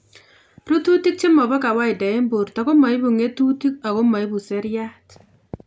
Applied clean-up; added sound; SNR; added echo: none; none; none; none.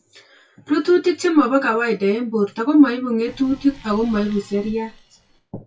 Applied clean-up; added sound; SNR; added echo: classical method WPE with log-MMSE.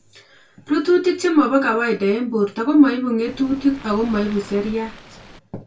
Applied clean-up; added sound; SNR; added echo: none; Waves, surf; 18 dB; reverberation time 0.2 s.